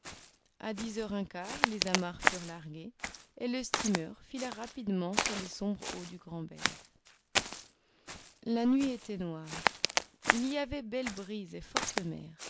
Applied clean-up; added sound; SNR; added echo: none; Walk, footsteps; 0 dB; none.